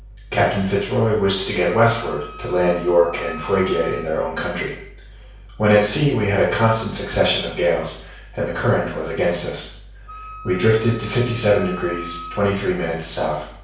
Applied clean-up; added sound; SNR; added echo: none; Wind instrument, woodwind instrument; 16 dB; reverberation time 0.6 s.